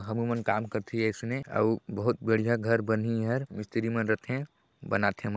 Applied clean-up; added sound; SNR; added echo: none; none; none; none.